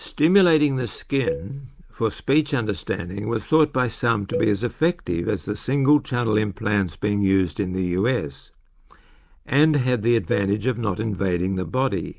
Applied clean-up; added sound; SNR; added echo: none; Cowbell; 13 dB; none.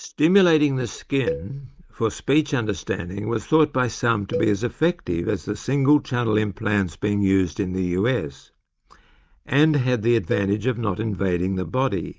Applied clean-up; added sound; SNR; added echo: neural mask model DeepFilterNet 3.